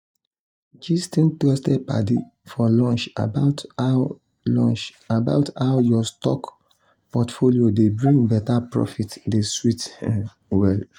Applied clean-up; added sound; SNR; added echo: neural mask model DeepFilterNet 3.